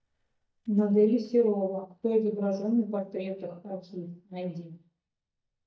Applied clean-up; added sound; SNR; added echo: neural mask model DeepFilterNet 3.